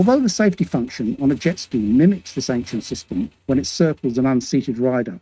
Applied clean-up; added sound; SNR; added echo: neural mask model RNNoise.